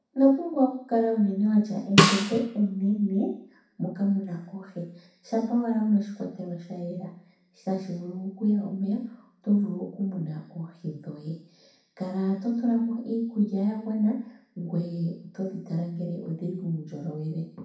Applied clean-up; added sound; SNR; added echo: none; Snare drum; -3 dB; reverberation time 0.6 s.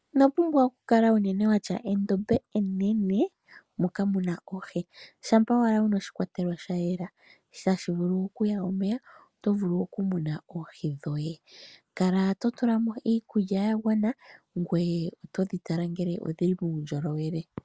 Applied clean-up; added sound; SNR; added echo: none; none; none; none.